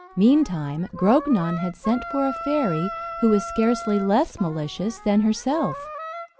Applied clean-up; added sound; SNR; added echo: none; Wind instrument, woodwind instrument; 12 dB; none.